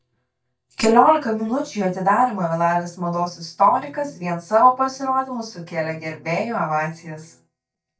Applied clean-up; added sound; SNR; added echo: neural mask model DeepFilterNet 3.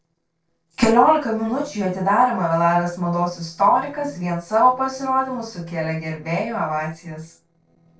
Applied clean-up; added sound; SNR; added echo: neural separator model SepFormer DNS4.